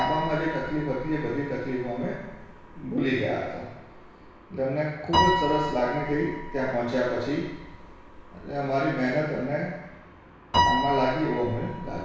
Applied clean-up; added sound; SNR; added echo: none; Piano; 4 dB; reverberation time 1.1 s.